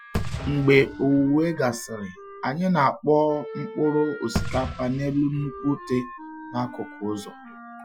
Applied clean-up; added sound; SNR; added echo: classical method Wiener filter.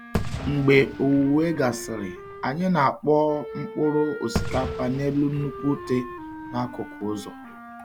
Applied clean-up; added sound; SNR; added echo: none; Wind instrument, woodwind instrument + Fireworks; 10 dB; none.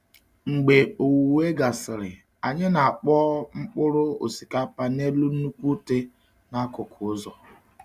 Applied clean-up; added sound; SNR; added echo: none; none; none; none.